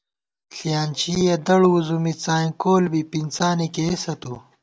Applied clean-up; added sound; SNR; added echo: none; none; none; none.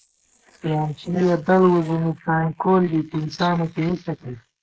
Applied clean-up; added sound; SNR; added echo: neural mask model Resemble Enhance denoiser.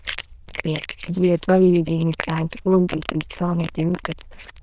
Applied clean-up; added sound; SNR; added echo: neural diffusion model UNIVERSE++.